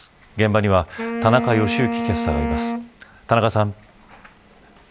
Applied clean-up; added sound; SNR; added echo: none; Wind instrument, woodwind instrument; 4 dB; none.